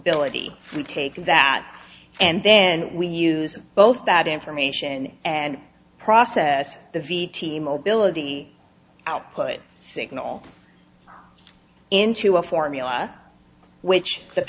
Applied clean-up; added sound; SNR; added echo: none; none; none; none.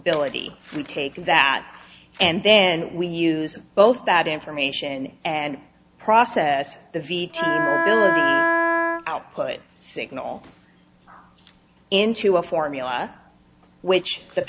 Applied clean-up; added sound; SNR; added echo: none; Wind instrument, woodwind instrument; -2 dB; none.